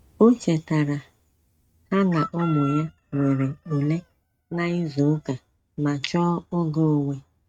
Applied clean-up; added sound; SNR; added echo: neural mask model RNNoise.